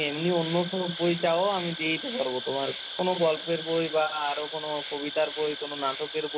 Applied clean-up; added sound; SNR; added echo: none; Insect; 8 dB; none.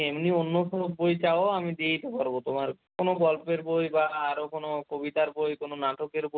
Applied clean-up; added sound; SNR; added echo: none; none; none; none.